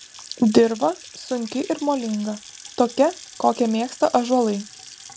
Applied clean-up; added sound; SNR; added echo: none; Sink (filling or washing) / Water tap, faucet / Splash, splatter; 19 dB; none.